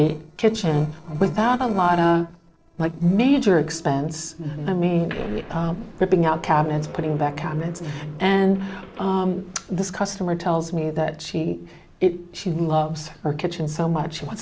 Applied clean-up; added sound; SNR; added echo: neural separator model SepFormer DNS4.